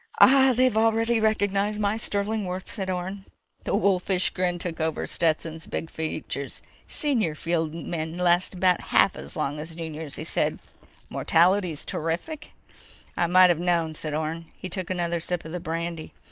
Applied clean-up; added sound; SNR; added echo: neural mask model Resemble Enhance denoiser.